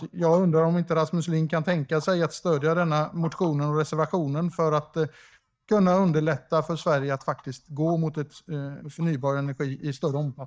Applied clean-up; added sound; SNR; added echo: neural mask model DeepFilterNet 3.